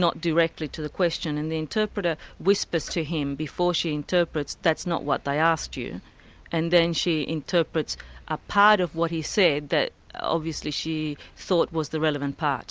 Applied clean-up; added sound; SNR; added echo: none; none; none; none.